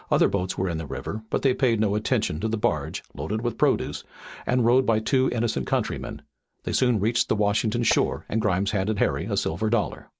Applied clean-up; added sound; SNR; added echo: none; Tap; 15 dB; none.